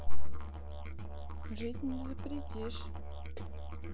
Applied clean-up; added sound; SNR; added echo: none; Musical instrument; 14 dB; none.